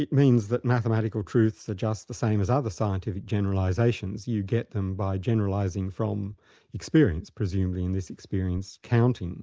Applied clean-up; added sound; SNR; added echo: none; none; none; none.